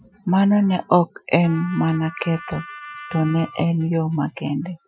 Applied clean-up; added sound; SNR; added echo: classical method Wiener filter.